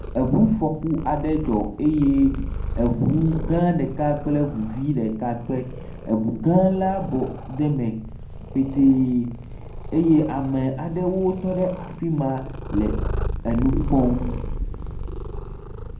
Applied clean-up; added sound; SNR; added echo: none; Purr; 8 dB; reverberation time 0.5 s.